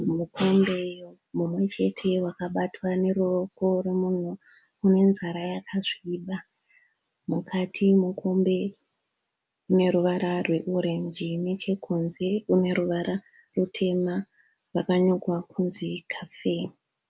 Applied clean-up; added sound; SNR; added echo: none; none; none; none.